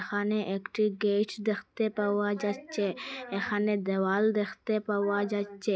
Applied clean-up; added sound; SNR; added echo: none; none; none; none.